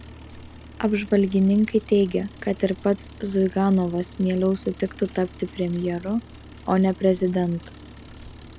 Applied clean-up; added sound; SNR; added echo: none; Engine + Rain; 19 dB; none.